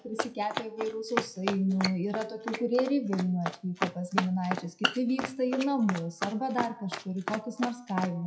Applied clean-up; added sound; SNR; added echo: classical method WPE with log-MMSE.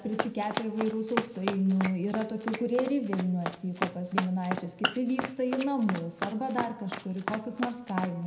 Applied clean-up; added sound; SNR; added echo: none; Run; 6 dB; reverberation time 0.7 s.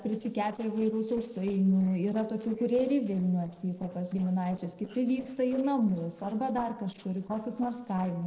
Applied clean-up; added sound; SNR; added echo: neural separator model SepFormer DNS4.